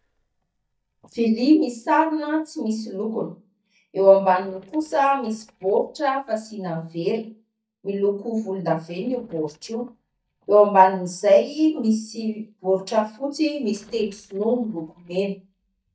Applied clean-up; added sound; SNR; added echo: neural mask model DeepFilterNet 3.